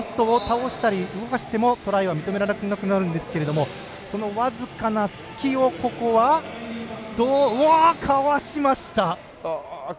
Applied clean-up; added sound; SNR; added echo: none; none; none; none.